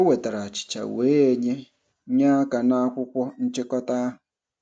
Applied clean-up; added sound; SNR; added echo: none; none; none; none.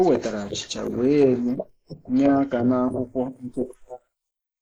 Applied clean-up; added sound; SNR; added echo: neural mask model Resemble Enhance denoiser.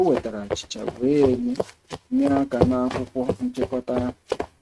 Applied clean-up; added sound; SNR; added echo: neural mask model RNNoise.